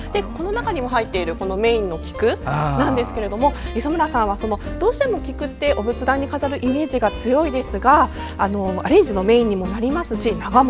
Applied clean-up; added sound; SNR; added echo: none; none; none; none.